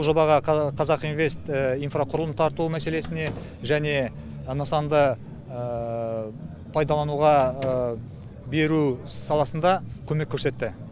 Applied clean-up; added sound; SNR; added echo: none; Slam; 18 dB; none.